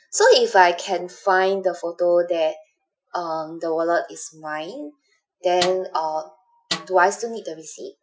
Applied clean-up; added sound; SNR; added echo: classical method Wiener filter.